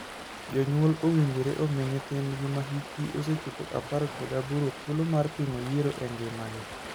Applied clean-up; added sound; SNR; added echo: none; Stream; 12 dB; none.